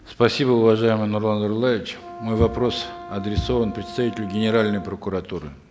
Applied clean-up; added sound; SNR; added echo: none; Brass instrument; 16 dB; none.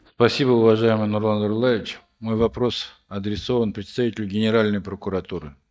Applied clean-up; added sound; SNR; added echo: neural mask model DeepFilterNet 3.